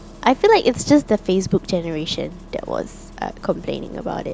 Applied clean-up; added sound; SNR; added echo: none; Engine starting; 19 dB; none.